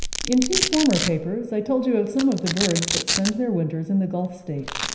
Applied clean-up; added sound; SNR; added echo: none; Domestic sounds, home sounds; 5 dB; reverberation time 0.9 s.